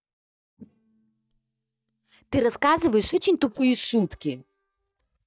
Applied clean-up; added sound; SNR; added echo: neural mask model DeepFilterNet 3.